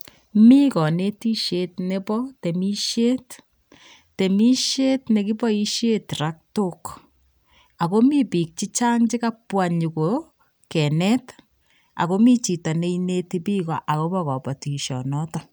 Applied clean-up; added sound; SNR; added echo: none; none; none; none.